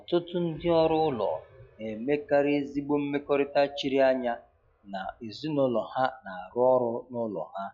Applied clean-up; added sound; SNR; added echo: classical method log-MMSE.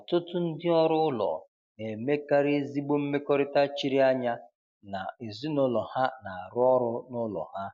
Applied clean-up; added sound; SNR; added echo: none; none; none; none.